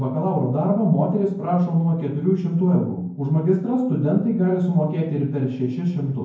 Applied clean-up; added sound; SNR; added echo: none; none; none; reverberation time 0.9 s.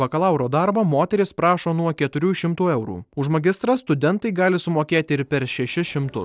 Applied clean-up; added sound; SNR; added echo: none; none; none; none.